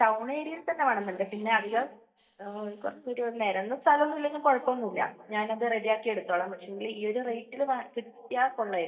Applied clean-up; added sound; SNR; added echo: neural mask model DeepFilterNet 3.